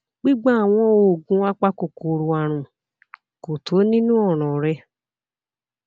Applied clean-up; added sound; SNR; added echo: none; none; none; none.